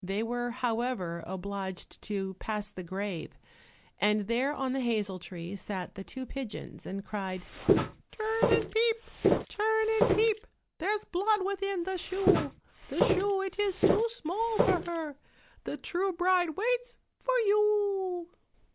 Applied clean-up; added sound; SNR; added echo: none; Walk, footsteps; -1 dB; none.